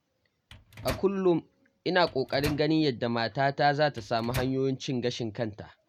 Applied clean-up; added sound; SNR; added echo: none; Microwave oven; 14 dB; none.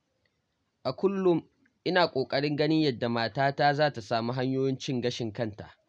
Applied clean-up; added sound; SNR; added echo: none; none; none; none.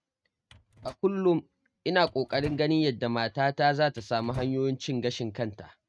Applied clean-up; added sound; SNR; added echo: neural mask model RNNoise.